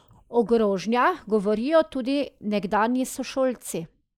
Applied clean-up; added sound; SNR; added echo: neural mask model Resemble Enhance denoiser.